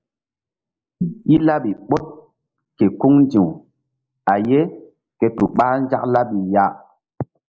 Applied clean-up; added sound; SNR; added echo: neural mask model Resemble Enhance denoiser.